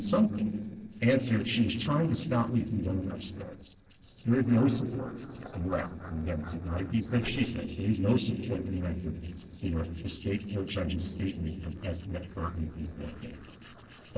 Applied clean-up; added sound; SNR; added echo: neural separator model SepFormer DNS4.